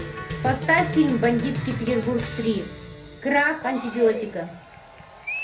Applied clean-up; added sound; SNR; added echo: none; Cheering; 8 dB; reverberation time 0.3 s.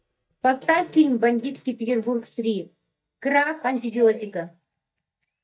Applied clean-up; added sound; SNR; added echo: neural mask model DeepFilterNet 3.